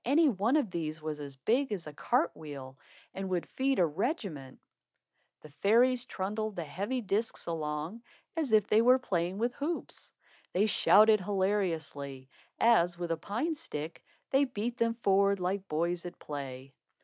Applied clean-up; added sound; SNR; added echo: none; none; none; none.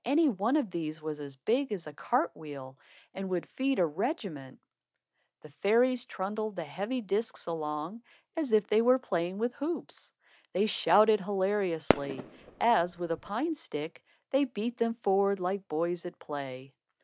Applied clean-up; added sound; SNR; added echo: none; Fireworks; 3 dB; none.